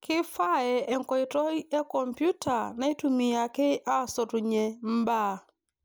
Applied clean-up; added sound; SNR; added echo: none; none; none; none.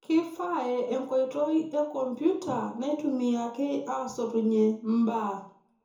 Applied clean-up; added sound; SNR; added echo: none; none; none; reverberation time 0.6 s.